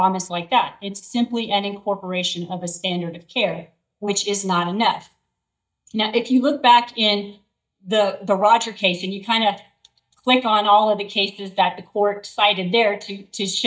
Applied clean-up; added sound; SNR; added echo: neural mask model DeepFilterNet 3.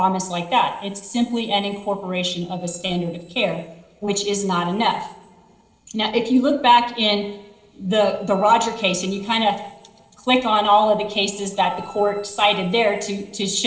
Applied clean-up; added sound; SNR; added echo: neural separator model SepFormer DNS4.